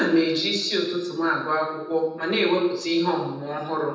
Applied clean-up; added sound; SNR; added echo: none; none; none; reverberation time 0.9 s.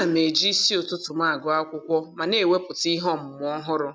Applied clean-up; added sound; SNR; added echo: none; none; none; none.